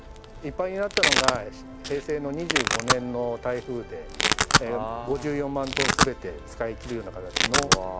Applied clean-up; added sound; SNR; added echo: none; Domestic sounds, home sounds; -3 dB; none.